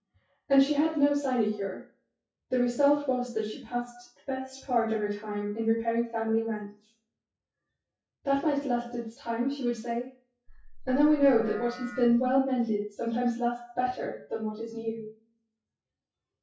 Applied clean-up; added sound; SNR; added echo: classical method WPE with log-MMSE.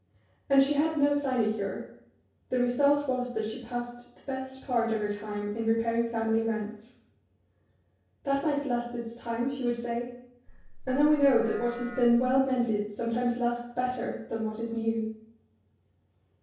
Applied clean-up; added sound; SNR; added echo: none; Livestock, farm animals, working animals; 13 dB; reverberation time 0.6 s.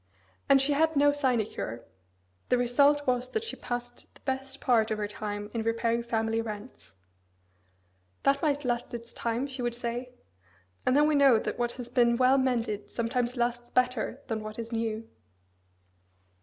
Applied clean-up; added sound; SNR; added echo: none; none; none; none.